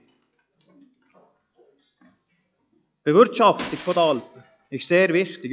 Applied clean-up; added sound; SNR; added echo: classical method log-MMSE.